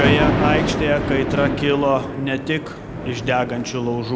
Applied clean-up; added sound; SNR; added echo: none; Thunder; 1 dB; none.